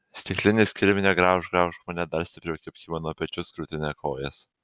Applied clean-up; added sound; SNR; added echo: none; none; none; none.